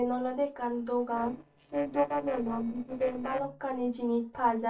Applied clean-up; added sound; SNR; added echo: neural separator model SepFormer DNS4.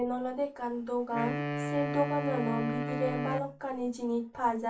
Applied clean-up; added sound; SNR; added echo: none; Wind instrument, woodwind instrument; 3 dB; reverberation time 0.2 s.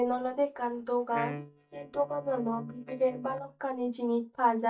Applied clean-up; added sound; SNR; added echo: neural mask model DeepFilterNet 3.